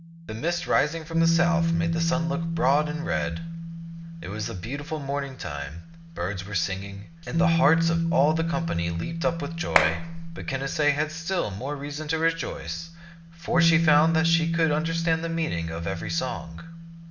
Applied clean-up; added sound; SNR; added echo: none; Bass guitar + Clapping; 0 dB; none.